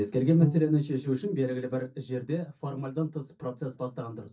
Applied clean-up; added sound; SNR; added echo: neural mask model DeepFilterNet 3.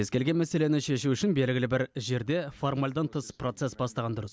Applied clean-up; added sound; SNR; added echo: none; none; none; none.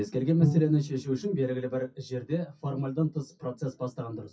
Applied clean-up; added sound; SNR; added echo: classical method WPE with log-MMSE.